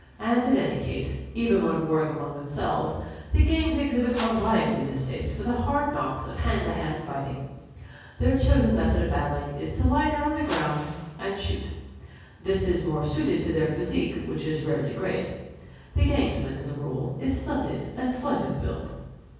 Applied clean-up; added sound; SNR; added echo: none; Whoosh, swoosh, swish; 13 dB; reverberation time 1.3 s.